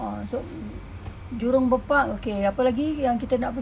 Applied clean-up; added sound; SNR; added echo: none; none; none; none.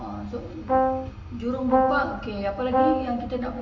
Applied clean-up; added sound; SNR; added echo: none; Brass instrument; -3 dB; reverberation time 0.9 s.